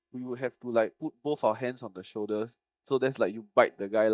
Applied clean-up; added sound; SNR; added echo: neural mask model DeepFilterNet 3.